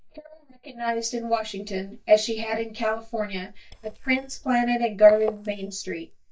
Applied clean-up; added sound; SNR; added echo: neural mask model DeepFilterNet 3.